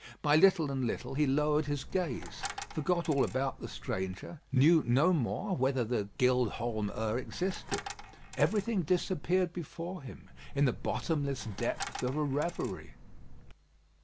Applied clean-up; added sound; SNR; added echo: none; Coin (dropping); 13 dB; none.